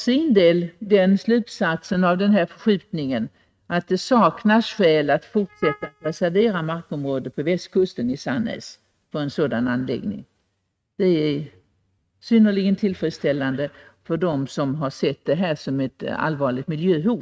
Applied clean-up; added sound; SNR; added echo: neural mask model RNNoise.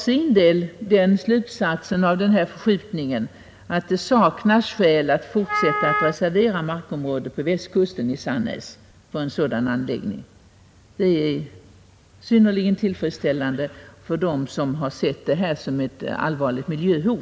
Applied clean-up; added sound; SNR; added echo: none; Wind instrument, woodwind instrument; 4 dB; none.